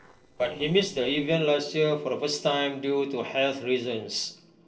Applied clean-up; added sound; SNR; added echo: neural separator model SepFormer DNS4.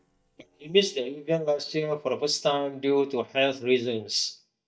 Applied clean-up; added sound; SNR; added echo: neural mask model DeepFilterNet 3.